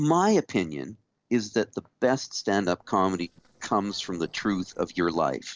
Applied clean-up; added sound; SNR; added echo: neural separator model SepFormer DNS4.